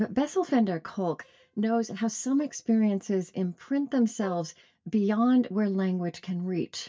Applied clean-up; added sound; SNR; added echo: neural mask model DeepFilterNet 3.